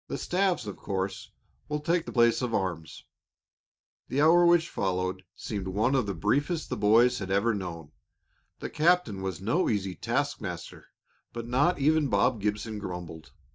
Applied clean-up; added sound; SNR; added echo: neural mask model DeepFilterNet 3.